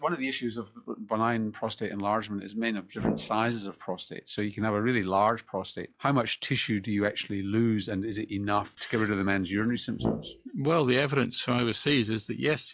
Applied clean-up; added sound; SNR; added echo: classical method log-MMSE.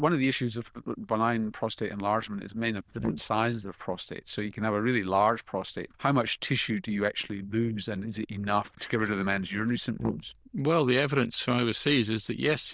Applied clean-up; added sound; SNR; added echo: neural diffusion model UNIVERSE++.